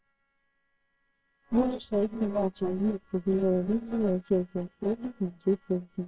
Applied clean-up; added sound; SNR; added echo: neural separator model SepFormer WHAMR!.